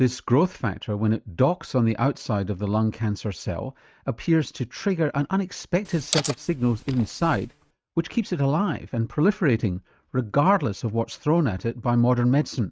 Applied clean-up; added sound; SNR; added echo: neural mask model RNNoise.